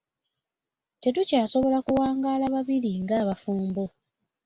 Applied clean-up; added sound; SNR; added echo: none; none; none; none.